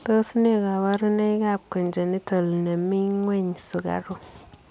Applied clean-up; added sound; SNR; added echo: none; none; none; none.